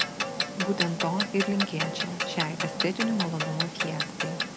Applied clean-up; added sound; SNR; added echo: none; Clock; 1 dB; none.